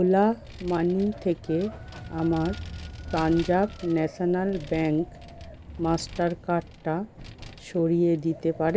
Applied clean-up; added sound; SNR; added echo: none; Vehicle; 15 dB; none.